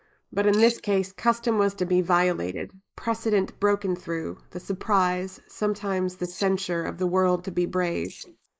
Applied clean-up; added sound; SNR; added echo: neural mask model Resemble Enhance denoiser.